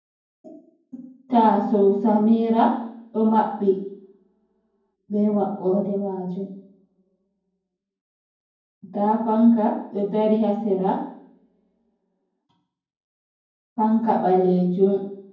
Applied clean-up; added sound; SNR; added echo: none; none; none; reverberation time 0.9 s.